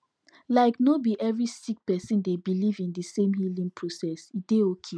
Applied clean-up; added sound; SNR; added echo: none; none; none; none.